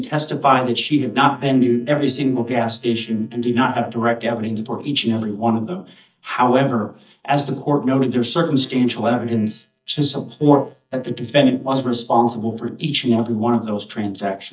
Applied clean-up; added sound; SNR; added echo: neural mask model DeepFilterNet 3.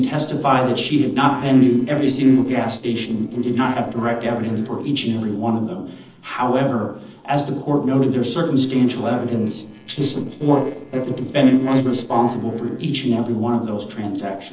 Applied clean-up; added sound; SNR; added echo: neural separator model SepFormer DNS4.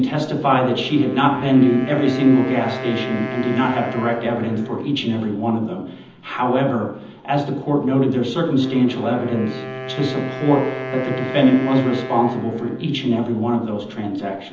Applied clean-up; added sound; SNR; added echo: none; Wind instrument, woodwind instrument; 12 dB; reverberation time 0.8 s.